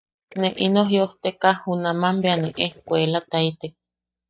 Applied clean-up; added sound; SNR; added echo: neural mask model DeepFilterNet 3.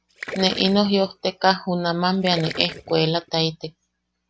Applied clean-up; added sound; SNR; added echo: none; Gurgling; 16 dB; none.